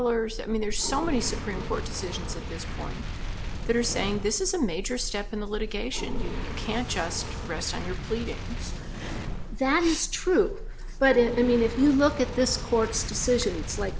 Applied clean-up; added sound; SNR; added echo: none; Fire; 10 dB; none.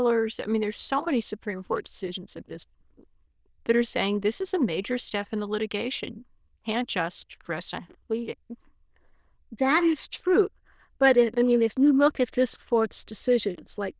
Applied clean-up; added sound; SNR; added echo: neural diffusion model UNIVERSE++.